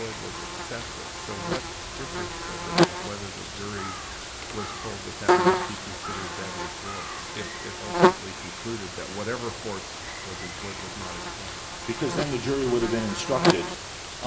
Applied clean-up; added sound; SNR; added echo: none; Buzz; -5 dB; none.